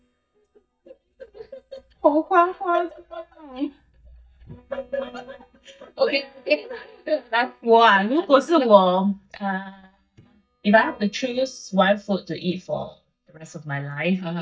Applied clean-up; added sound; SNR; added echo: neural mask model DeepFilterNet 3.